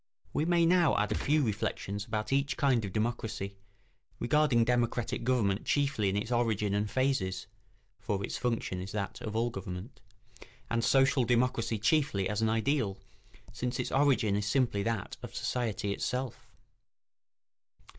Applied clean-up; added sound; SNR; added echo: none; Gunshot, gunfire; 8 dB; none.